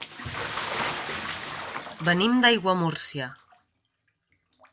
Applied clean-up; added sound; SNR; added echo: none; Bathtub (filling or washing) / Splash, splatter; 8 dB; none.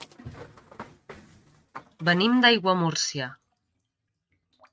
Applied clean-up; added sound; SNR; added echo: neural mask model RNNoise.